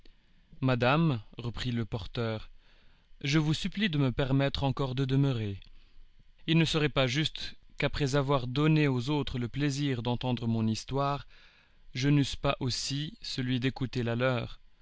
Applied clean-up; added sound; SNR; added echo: none; none; none; none.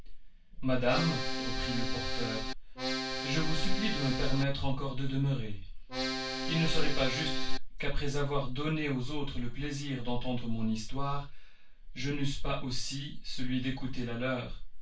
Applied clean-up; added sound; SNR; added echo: none; Accordion; 6 dB; reverberation time 0.2 s.